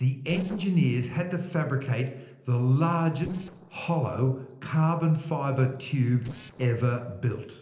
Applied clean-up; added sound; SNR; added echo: neural separator model SepFormer DNS4.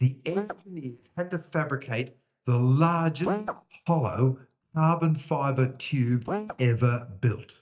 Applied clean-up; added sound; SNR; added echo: neural mask model DeepFilterNet 3.